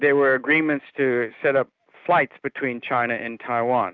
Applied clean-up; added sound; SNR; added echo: none; none; none; none.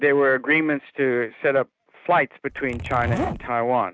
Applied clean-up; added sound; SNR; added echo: neural mask model RNNoise.